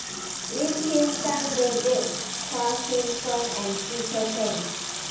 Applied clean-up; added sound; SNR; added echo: none; Sink (filling or washing) / Water tap, faucet; 3 dB; reverberation time 0.8 s.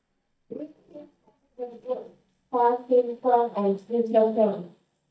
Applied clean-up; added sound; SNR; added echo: neural mask model DeepFilterNet 3.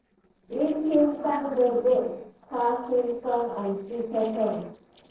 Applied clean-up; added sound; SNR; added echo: neural separator model SepFormer DNS4.